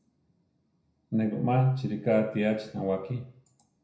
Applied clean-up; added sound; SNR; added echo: none; none; none; reverberation time 0.5 s.